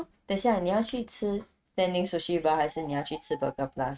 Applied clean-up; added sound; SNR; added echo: neural mask model RNNoise.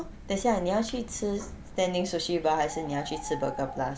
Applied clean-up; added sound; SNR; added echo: none; Bird; 13 dB; none.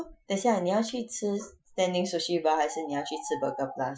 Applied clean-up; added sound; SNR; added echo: classical method Wiener filter.